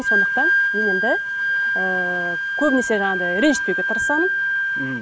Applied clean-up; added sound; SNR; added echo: none; Wind instrument, woodwind instrument; -3 dB; none.